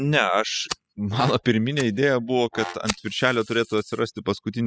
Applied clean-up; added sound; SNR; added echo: classical method spectral subtraction.